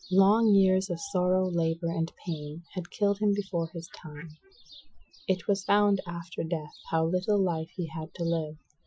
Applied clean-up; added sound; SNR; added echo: classical method Wiener filter.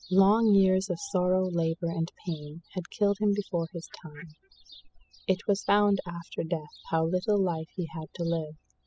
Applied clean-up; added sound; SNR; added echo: classical method spectral subtraction.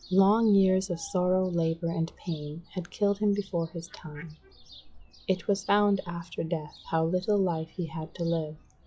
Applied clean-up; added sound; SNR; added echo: classical method log-MMSE.